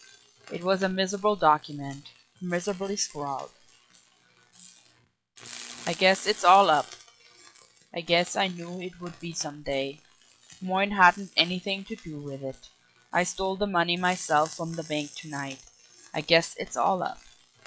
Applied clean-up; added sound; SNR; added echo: classical method log-MMSE.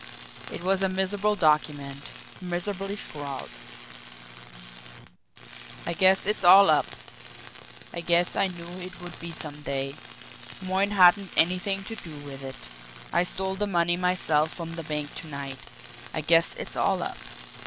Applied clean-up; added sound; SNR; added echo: none; Tools; 14 dB; none.